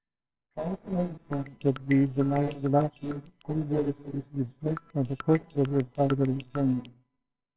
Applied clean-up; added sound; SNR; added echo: neural separator model SepFormer WHAMR!.